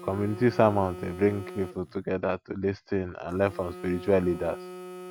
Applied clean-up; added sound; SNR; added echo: none; Telephone; 15 dB; none.